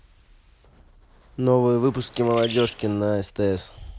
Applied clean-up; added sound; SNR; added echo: none; Bird; 13 dB; none.